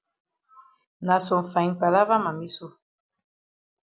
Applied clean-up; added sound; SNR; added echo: none; none; none; none.